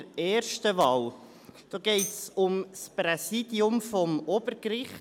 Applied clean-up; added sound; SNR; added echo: none; Tambourine; 13 dB; none.